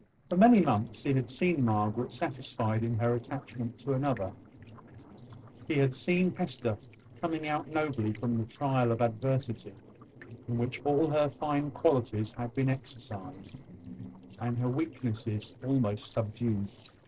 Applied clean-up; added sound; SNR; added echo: neural separator model SepFormer DNS4.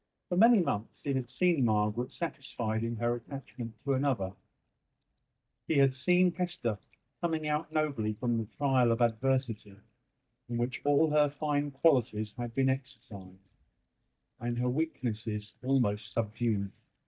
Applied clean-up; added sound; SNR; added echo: neural mask model DeepFilterNet 3.